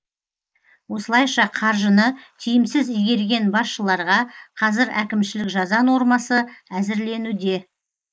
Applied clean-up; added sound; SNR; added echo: neural mask model Resemble Enhance denoiser.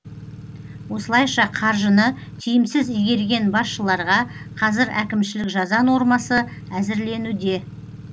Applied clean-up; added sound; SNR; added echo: none; Engine / Truck / Car; 15 dB; none.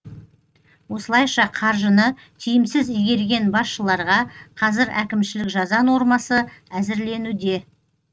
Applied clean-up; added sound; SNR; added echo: neural mask model RNNoise.